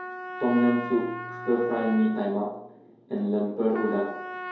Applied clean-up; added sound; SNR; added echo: none; Trumpet; 11 dB; reverberation time 2.4 s.